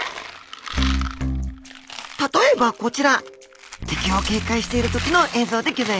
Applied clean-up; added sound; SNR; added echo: none; Coin (dropping); 12 dB; none.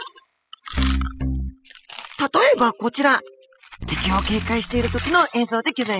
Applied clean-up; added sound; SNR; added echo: classical method spectral subtraction.